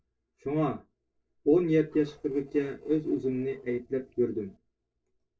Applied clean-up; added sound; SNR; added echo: neural separator model SepFormer DNS4.